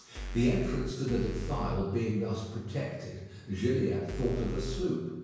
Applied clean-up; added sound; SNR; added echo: none; Bass drum / Keyboard (musical); 5 dB; reverberation time 1.0 s.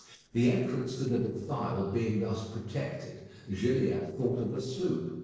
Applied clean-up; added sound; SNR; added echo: neural separator model SepFormer DNS4.